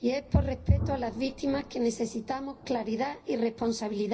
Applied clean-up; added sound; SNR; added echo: none; Thunder; 17 dB; reverberation time 0.5 s.